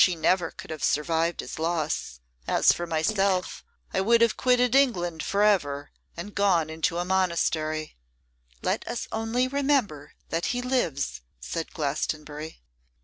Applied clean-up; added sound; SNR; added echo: neural separator model SepFormer DNS4.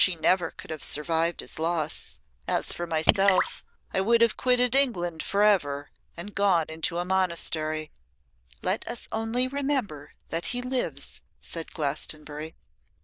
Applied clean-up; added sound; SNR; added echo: neural diffusion model UNIVERSE++.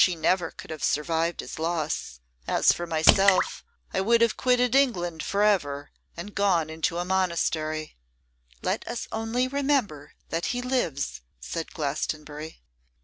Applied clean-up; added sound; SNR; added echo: none; Drip / Splash, splatter; 2 dB; none.